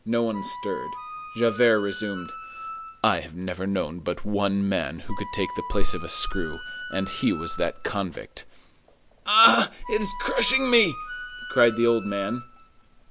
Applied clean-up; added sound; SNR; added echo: none; Wind instrument, woodwind instrument; 13 dB; none.